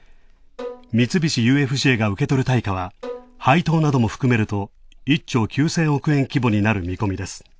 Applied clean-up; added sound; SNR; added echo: none; Bowed string instrument; 19 dB; none.